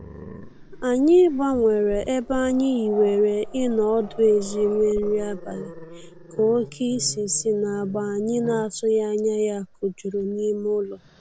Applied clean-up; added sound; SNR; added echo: none; Growling; 16 dB; none.